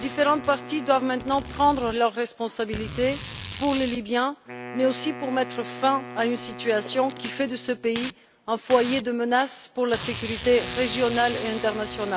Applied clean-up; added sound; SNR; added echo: none; Packing tape, duct tape + Wind instrument, woodwind instrument; 10 dB; none.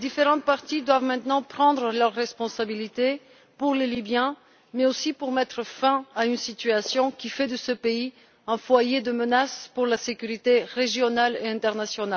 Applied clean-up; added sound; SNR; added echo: none; none; none; none.